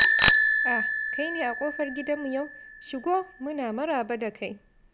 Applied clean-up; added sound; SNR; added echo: none; Bicycle bell; -3 dB; none.